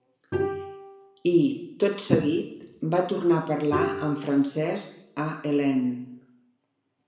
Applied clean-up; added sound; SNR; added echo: none; Bowed string instrument; 9 dB; reverberation time 0.8 s.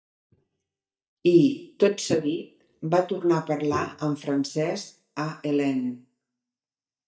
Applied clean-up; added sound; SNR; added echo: neural mask model DeepFilterNet 3.